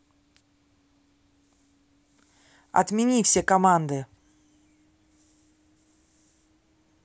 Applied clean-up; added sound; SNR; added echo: none; none; none; none.